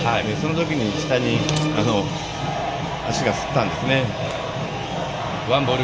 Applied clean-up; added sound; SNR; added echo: none; Glass; 16 dB; reverberation time 1.1 s.